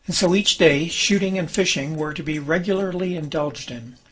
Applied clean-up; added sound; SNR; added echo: neural separator model SepFormer DNS4.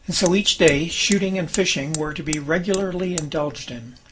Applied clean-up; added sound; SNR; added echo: none; Hammer; 14 dB; reverberation time 0.3 s.